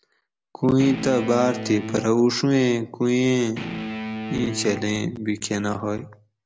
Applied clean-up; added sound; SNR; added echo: none; Guitar; 10 dB; none.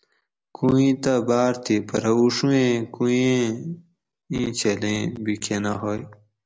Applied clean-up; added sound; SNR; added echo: none; none; none; none.